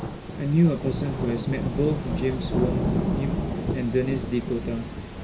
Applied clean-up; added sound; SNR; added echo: none; Rain / Thunderstorm; 2 dB; reverberation time 0.2 s.